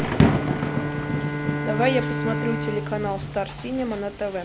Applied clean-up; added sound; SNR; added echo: none; Thunder / Rain + Bowed string instrument; -3 dB; none.